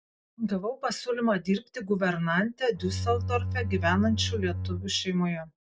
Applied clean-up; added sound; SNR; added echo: none; Bowed string instrument; 4 dB; none.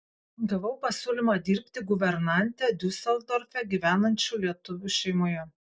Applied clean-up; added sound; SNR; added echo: none; none; none; none.